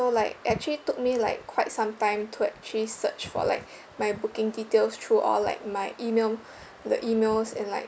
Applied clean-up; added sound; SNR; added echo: none; none; none; none.